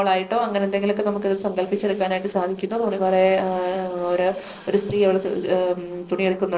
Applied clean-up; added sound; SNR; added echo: neural separator model SepFormer DNS4.